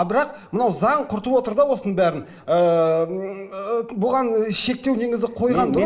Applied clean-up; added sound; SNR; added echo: none; none; none; reverberation time 1.6 s.